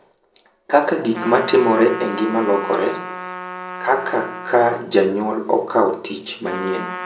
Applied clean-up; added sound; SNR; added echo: none; Trumpet; 12 dB; reverberation time 0.6 s.